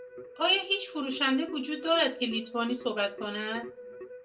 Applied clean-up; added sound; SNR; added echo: none; Keyboard (musical); 14 dB; reverberation time 0.2 s.